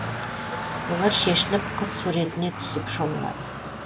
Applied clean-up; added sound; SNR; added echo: none; Traffic noise, roadway noise; 7 dB; none.